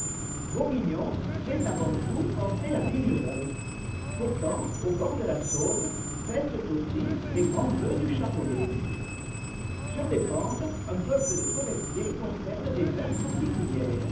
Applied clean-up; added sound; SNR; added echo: none; Screech; 0 dB; reverberation time 0.8 s.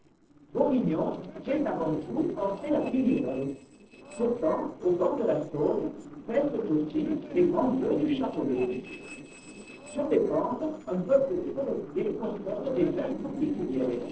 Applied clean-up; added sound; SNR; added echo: neural separator model SepFormer DNS4.